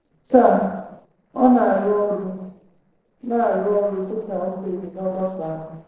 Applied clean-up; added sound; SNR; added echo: neural separator model SepFormer DNS4.